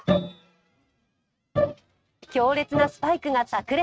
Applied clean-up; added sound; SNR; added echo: neural mask model RNNoise.